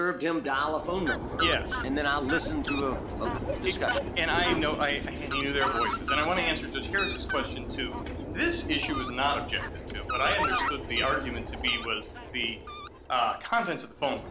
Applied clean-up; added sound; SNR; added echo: none; Fowl; 3 dB; none.